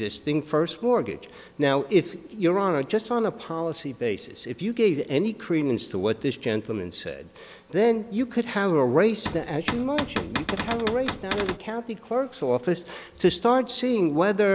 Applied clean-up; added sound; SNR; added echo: none; Cupboard open or close / Door; 6 dB; none.